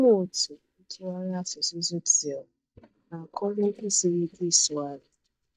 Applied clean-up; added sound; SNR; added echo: neural mask model DeepFilterNet 3.